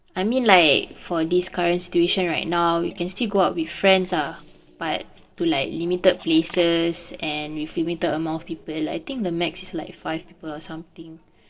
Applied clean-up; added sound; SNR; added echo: neural separator model SepFormer DNS4.